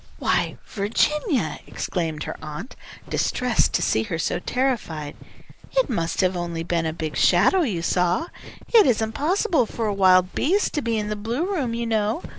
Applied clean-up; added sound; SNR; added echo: none; Walk, footsteps; 14 dB; none.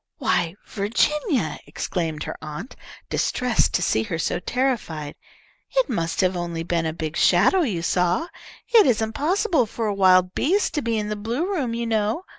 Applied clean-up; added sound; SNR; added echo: none; none; none; none.